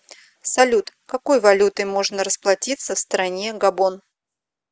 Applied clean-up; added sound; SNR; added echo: none; none; none; none.